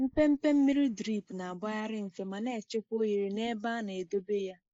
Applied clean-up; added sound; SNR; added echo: neural mask model Resemble Enhance denoiser.